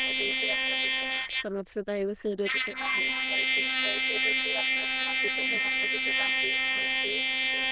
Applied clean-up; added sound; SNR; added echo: neural diffusion model UNIVERSE++.